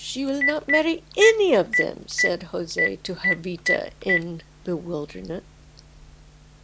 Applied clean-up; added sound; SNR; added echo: none; Telephone; 3 dB; none.